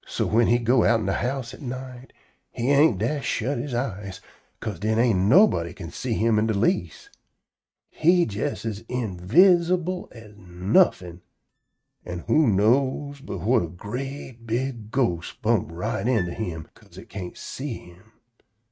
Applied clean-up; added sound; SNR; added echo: neural mask model RNNoise.